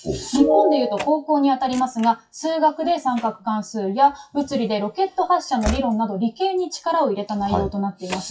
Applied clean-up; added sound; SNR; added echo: classical method WPE with log-MMSE.